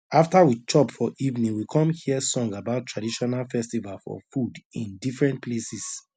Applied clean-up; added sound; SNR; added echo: none; none; none; none.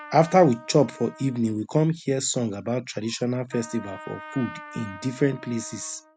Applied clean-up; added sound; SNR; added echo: none; Trumpet; 19 dB; none.